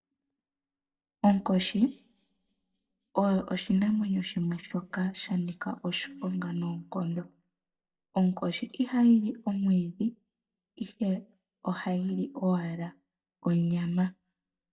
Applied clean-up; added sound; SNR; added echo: neural mask model DeepFilterNet 3.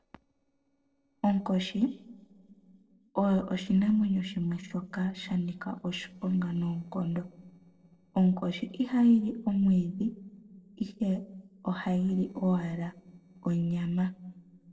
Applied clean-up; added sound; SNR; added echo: neural separator model SepFormer DNS4.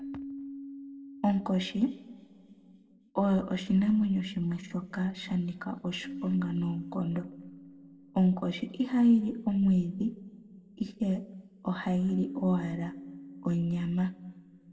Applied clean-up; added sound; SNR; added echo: none; Keyboard (musical); 16 dB; reverberation time 1.2 s.